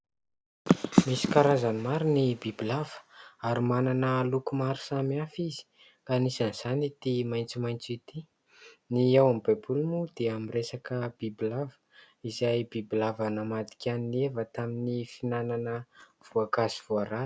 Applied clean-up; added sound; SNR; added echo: none; none; none; none.